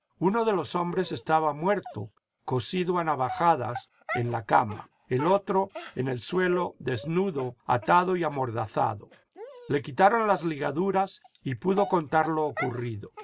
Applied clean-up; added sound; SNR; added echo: none; Dog; 16 dB; none.